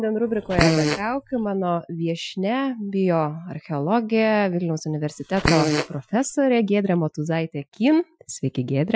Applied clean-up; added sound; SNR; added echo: classical method Wiener filter.